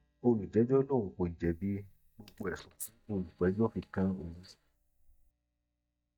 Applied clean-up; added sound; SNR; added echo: neural mask model DeepFilterNet 3.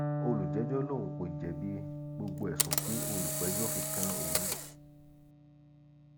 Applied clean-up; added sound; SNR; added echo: none; Electric guitar + Camera; -3 dB; none.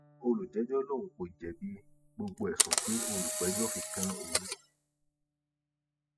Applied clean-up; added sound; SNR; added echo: classical method spectral subtraction.